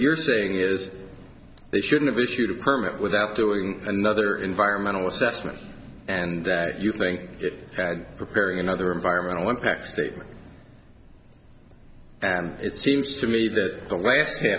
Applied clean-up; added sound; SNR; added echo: none; none; none; none.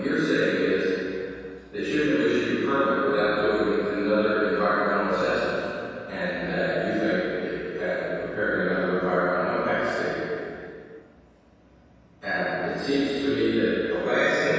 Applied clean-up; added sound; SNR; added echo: none; none; none; reverberation time 2.2 s.